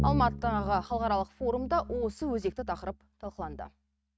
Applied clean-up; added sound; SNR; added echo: neural mask model RNNoise.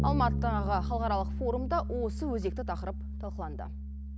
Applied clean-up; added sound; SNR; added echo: none; Bass guitar; 0 dB; none.